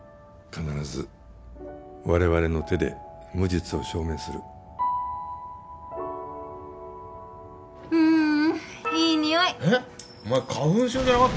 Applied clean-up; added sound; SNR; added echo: none; none; none; none.